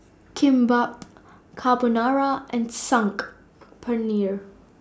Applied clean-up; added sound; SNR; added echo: none; none; none; none.